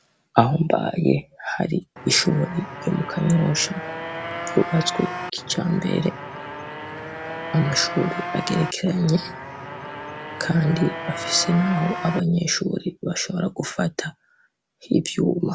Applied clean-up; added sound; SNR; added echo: none; Motorcycle; 9 dB; none.